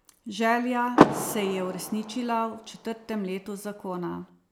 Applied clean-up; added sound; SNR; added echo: none; Car; -1 dB; none.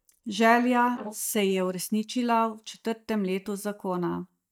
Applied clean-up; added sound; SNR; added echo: neural mask model DeepFilterNet 3.